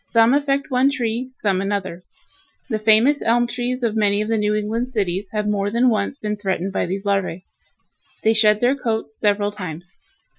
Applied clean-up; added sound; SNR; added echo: classical method Wiener filter.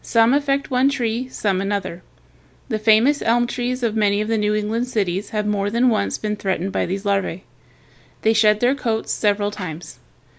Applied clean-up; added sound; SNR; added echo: none; none; none; none.